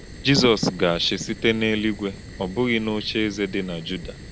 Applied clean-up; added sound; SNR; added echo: none; Fire; 16 dB; none.